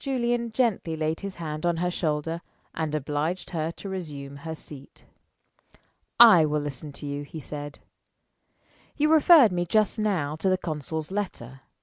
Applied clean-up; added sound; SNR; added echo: none; none; none; none.